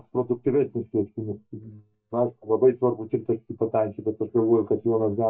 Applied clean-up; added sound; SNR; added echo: neural mask model DeepFilterNet 3.